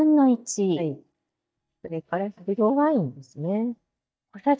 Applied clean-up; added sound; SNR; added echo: neural mask model DeepFilterNet 3.